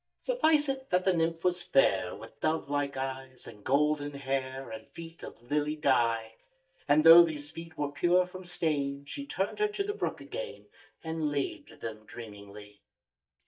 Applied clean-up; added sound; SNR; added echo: neural mask model DeepFilterNet 3.